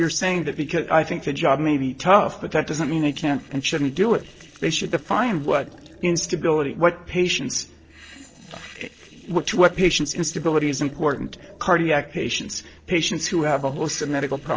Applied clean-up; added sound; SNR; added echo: neural separator model SepFormer DNS4.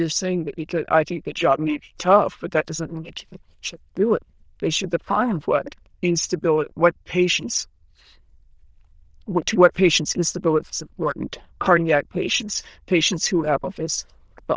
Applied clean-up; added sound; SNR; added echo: neural diffusion model UNIVERSE++.